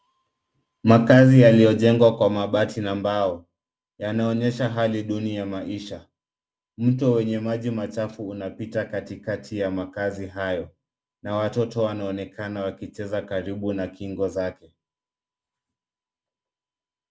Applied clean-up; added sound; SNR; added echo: none; none; none; none.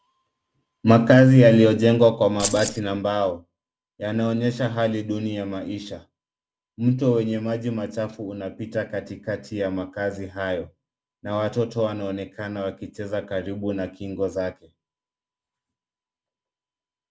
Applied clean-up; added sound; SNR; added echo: none; Keys jangling; 6 dB; none.